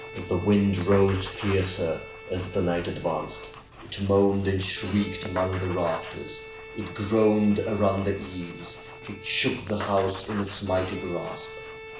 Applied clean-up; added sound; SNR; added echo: none; Bowed string instrument + Writing; 13 dB; none.